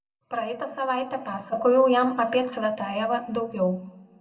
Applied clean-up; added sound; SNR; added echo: none; none; none; reverberation time 1.1 s.